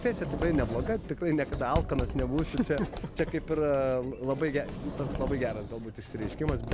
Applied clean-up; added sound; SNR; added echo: none; Sliding door; 5 dB; none.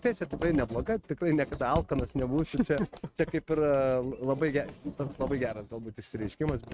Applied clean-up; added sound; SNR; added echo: neural mask model RNNoise.